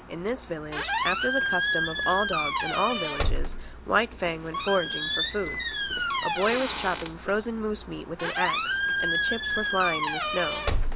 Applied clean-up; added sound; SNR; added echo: none; Squeak; -2 dB; none.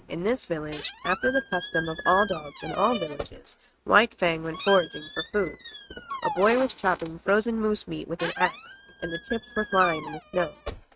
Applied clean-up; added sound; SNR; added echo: neural mask model RNNoise.